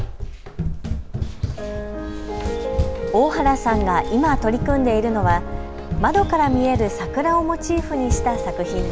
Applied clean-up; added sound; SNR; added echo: none; Run; 5 dB; none.